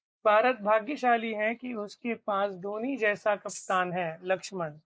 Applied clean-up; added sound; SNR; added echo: neural mask model Resemble Enhance denoiser.